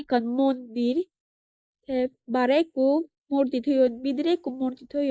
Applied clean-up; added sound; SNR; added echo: neural mask model Resemble Enhance denoiser.